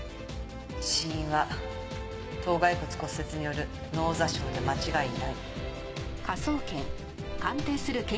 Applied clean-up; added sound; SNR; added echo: none; none; none; none.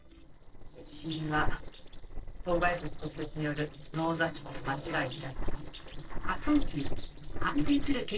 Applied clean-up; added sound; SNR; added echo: neural separator model SepFormer DNS4.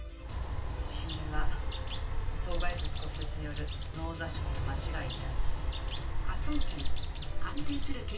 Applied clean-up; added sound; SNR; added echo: none; Bird; -2 dB; reverberation time 0.2 s.